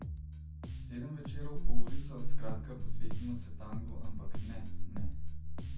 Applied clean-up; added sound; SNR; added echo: none; Bass guitar; 14 dB; reverberation time 0.3 s.